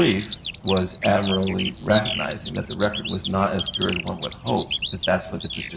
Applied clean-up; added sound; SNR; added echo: none; Bird vocalization, bird call, bird song; 2 dB; none.